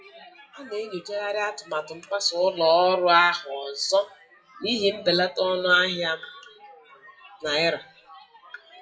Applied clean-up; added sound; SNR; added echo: classical method WPE with log-MMSE.